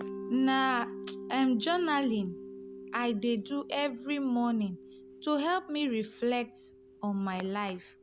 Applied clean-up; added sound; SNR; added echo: none; Mallet percussion; 13 dB; none.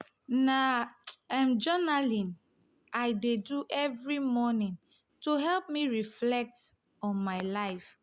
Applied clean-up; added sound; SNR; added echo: none; none; none; none.